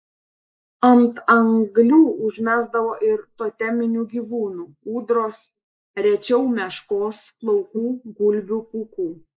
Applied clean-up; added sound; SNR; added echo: neural mask model Resemble Enhance denoiser.